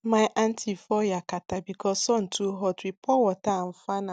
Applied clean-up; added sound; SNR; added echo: none; none; none; none.